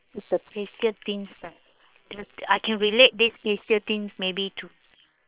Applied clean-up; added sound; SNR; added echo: neural separator model SepFormer WHAM!.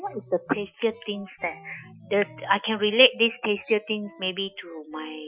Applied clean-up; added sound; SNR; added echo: classical method Wiener filter.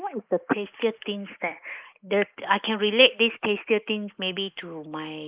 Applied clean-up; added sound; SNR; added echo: neural mask model Resemble Enhance denoiser.